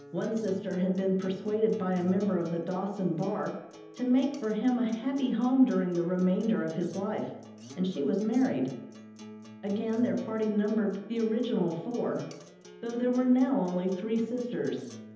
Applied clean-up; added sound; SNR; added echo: none; Acoustic guitar; 18 dB; reverberation time 0.9 s.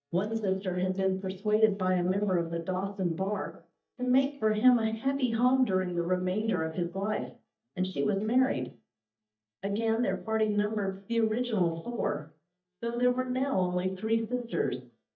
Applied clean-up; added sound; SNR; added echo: neural mask model DeepFilterNet 3.